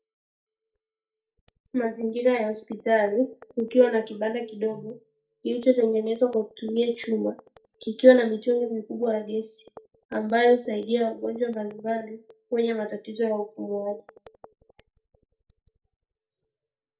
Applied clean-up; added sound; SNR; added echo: neural mask model DeepFilterNet 3.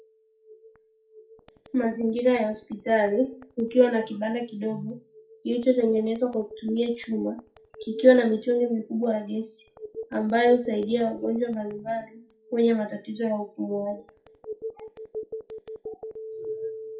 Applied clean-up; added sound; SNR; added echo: classical method WPE with log-MMSE.